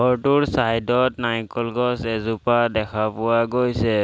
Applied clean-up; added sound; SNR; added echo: none; none; none; none.